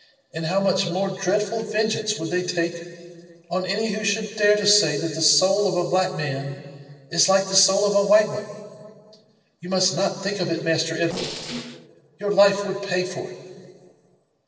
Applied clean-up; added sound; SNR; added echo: neural separator model SepFormer DNS4.